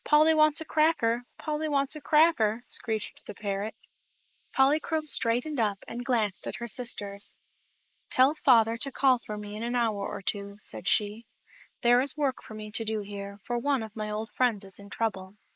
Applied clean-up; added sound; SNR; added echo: neural mask model Resemble Enhance denoiser.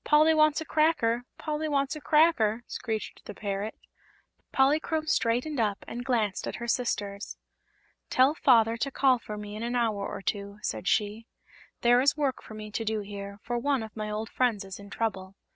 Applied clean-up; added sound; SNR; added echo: none; none; none; none.